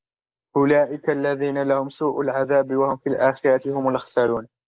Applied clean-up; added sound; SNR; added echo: neural mask model Resemble Enhance denoiser.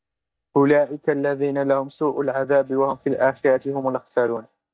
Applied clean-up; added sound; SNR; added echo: neural mask model DeepFilterNet 3.